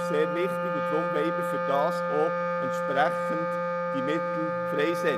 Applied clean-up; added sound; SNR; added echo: none; Wind instrument, woodwind instrument; -2 dB; none.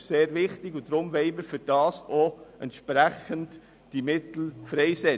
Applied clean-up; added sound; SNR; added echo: none; none; none; none.